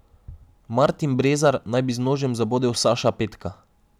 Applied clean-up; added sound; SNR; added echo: none; none; none; none.